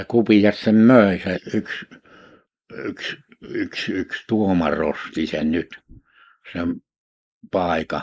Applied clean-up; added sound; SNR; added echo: neural mask model Resemble Enhance denoiser.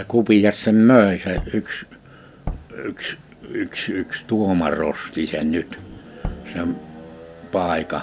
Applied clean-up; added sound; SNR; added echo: none; Tap / Bass drum; 13 dB; none.